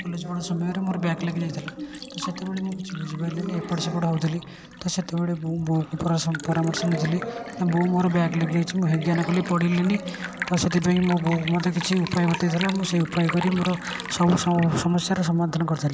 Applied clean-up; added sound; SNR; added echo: none; Liquid; 15 dB; none.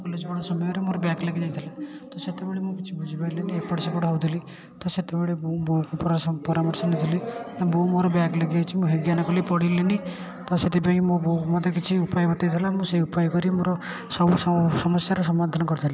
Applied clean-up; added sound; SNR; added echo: none; none; none; none.